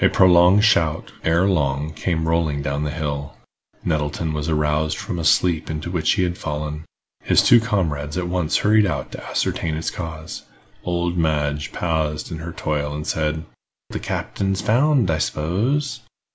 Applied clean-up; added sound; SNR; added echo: none; none; none; none.